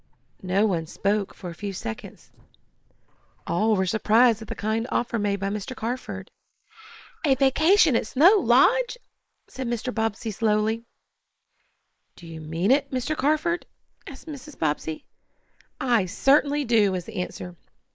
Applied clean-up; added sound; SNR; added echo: neural mask model Resemble Enhance denoiser.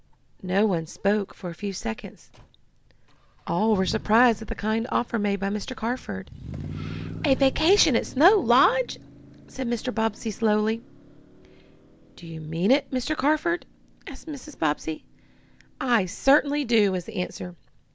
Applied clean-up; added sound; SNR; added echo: none; Motor vehicle (road); 17 dB; none.